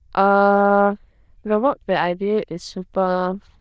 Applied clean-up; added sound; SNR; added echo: neural diffusion model UNIVERSE++.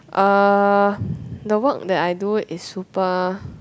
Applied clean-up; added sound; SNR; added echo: none; none; none; none.